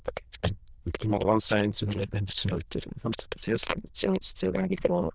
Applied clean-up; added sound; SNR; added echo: neural diffusion model UNIVERSE++.